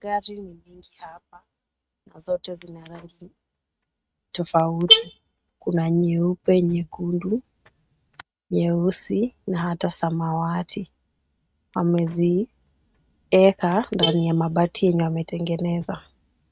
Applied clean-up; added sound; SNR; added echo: neural mask model RNNoise.